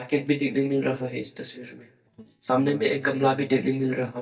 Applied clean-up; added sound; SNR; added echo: neural mask model DeepFilterNet 3.